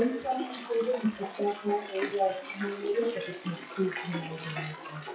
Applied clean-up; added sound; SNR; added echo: classical method WPE with log-MMSE.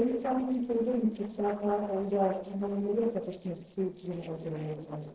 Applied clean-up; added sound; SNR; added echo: neural separator model SepFormer DNS4.